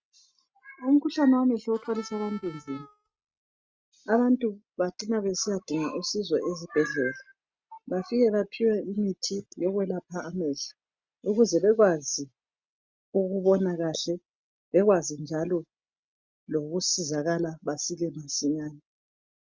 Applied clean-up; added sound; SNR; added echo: neural mask model RNNoise.